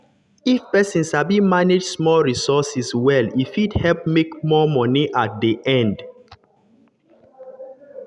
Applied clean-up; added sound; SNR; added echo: none; none; none; none.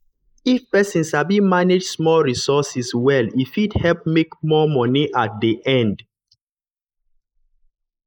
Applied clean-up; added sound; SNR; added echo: neural mask model Resemble Enhance denoiser.